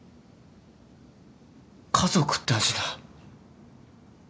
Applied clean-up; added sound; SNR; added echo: none; none; none; none.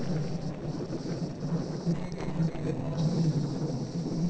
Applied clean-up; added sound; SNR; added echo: neural separator model SepFormer DNS4.